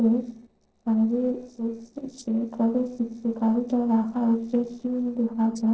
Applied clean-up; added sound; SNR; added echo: neural separator model SepFormer DNS4.